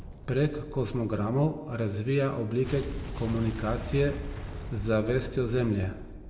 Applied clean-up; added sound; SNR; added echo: none; Boom; 10 dB; reverberation time 0.5 s.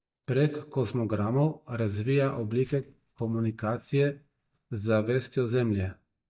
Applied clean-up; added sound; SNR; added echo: neural mask model DeepFilterNet 3.